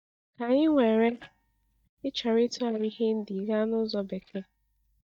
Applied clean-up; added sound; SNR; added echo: neural mask model DeepFilterNet 3.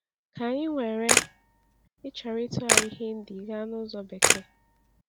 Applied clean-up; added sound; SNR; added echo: none; Camera; -4 dB; none.